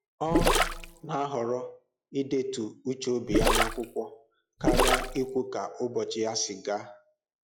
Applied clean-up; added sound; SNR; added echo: classical method log-MMSE.